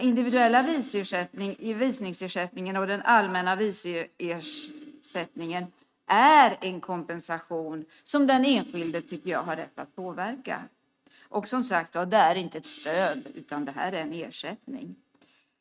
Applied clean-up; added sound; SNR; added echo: neural mask model RNNoise.